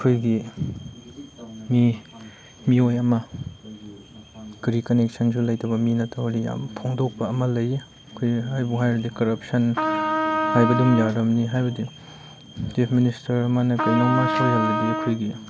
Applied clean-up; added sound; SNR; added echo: none; Trumpet; 2 dB; none.